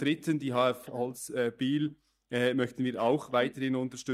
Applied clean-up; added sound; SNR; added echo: neural mask model DeepFilterNet 3.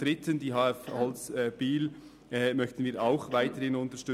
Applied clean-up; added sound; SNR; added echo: none; Cough; 14 dB; none.